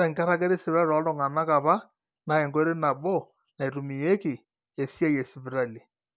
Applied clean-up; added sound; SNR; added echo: none; none; none; none.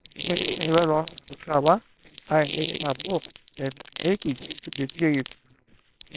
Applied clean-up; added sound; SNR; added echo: neural separator model SepFormer WHAMR!.